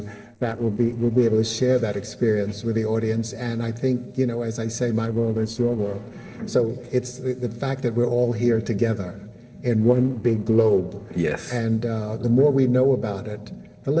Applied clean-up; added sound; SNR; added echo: neural separator model SepFormer DNS4.